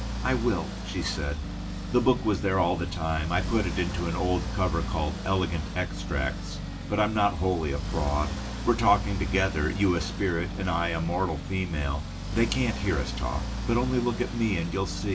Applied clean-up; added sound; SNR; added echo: none; Accelerating, revving, vroom; 5 dB; reverberation time 0.2 s.